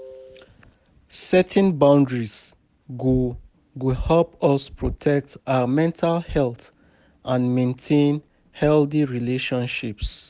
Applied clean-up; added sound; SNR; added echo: none; none; none; none.